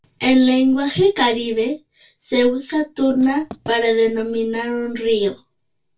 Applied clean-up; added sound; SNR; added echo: neural separator model SepFormer DNS4.